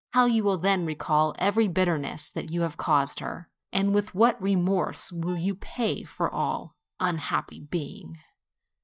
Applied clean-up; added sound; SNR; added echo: neural mask model DeepFilterNet 3.